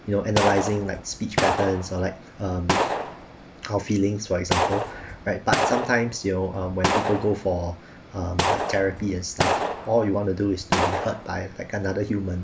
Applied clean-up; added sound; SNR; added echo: none; Gunshot, gunfire; 2 dB; none.